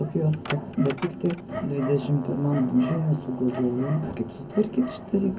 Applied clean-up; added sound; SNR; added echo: none; Dog; 14 dB; reverberation time 0.3 s.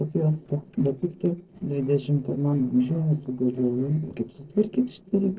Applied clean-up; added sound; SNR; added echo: neural separator model SepFormer DNS4.